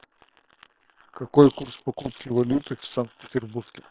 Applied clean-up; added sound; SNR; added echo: neural separator model SepFormer WHAM!.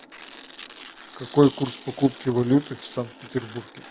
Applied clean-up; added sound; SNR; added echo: none; Tearing; 19 dB; none.